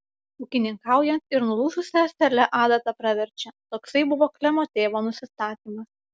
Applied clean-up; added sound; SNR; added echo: none; none; none; none.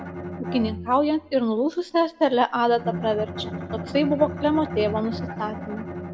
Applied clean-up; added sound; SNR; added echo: none; Bowed string instrument; 9 dB; reverberation time 0.6 s.